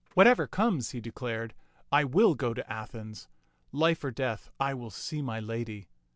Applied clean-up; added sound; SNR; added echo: none; none; none; none.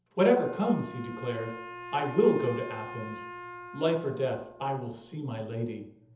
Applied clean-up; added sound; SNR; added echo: none; Wind instrument, woodwind instrument; 14 dB; reverberation time 0.7 s.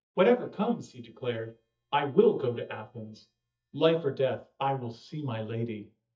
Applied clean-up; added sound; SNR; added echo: neural mask model DeepFilterNet 3.